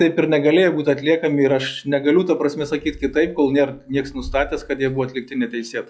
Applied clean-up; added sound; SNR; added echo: classical method log-MMSE.